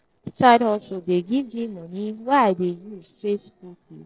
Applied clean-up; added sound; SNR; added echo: neural separator model SepFormer DNS4.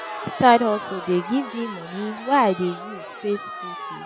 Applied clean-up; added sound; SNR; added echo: none; Crowd; 11 dB; none.